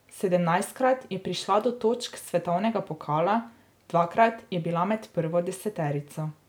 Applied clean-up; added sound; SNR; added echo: none; none; none; none.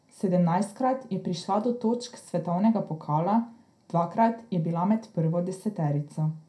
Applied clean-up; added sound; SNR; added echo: none; none; none; reverberation time 0.2 s.